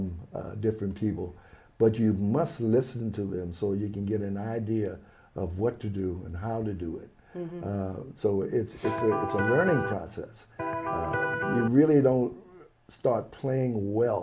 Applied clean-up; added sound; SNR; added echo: none; Electric guitar; 2 dB; none.